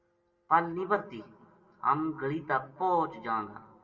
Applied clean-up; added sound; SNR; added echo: none; none; none; reverberation time 0.9 s.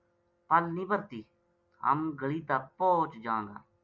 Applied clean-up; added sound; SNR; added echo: none; none; none; none.